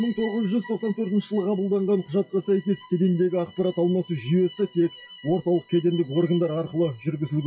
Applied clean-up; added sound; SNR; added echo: classical method WPE with log-MMSE.